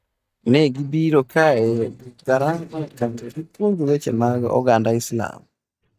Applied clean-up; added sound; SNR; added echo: neural mask model DeepFilterNet 3.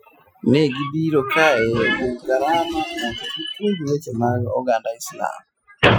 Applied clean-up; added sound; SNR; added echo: classical method Wiener filter.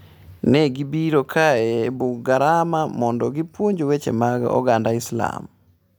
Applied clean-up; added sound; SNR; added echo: none; none; none; none.